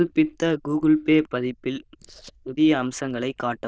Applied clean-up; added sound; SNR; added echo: neural diffusion model UNIVERSE++.